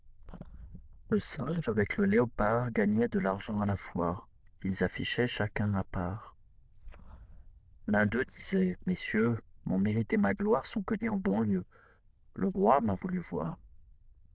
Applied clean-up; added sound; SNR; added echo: neural diffusion model UNIVERSE++.